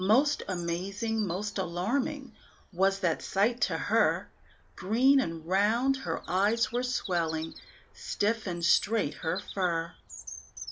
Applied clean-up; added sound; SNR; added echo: none; Bird vocalization, bird call, bird song; 18 dB; none.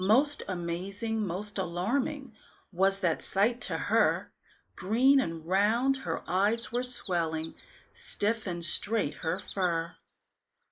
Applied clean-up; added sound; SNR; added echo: neural mask model Resemble Enhance denoiser.